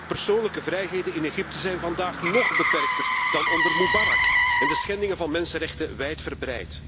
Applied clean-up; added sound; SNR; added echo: none; Motor vehicle (road); -2 dB; none.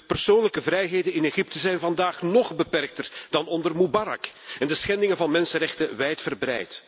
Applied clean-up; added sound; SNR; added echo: none; none; none; none.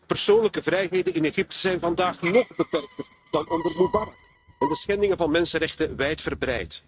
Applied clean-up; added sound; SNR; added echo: neural mask model RNNoise.